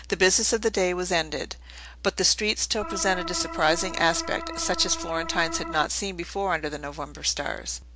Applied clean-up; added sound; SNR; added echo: none; Organ; 8 dB; none.